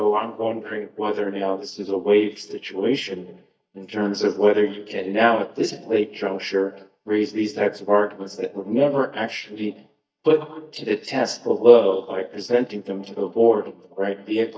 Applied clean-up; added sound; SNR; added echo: neural mask model DeepFilterNet 3.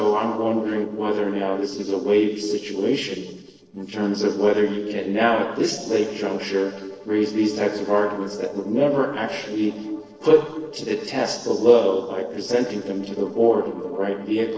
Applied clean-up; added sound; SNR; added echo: neural separator model SepFormer DNS4.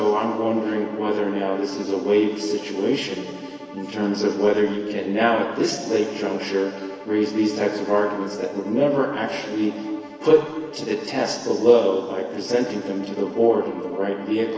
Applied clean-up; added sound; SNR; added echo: none; Bowed string instrument; 17 dB; reverberation time 2.5 s.